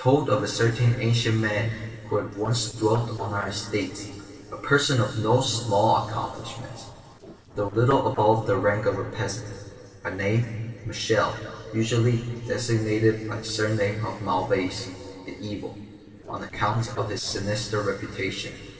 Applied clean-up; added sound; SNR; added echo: neural separator model SepFormer DNS4.